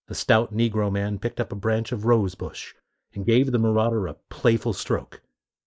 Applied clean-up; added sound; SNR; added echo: neural mask model Resemble Enhance denoiser.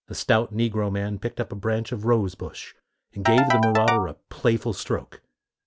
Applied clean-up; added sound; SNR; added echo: none; Ringtone / Keyboard (musical); 1 dB; none.